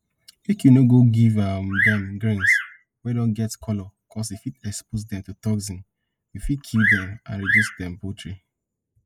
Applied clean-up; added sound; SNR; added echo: neural mask model Resemble Enhance denoiser.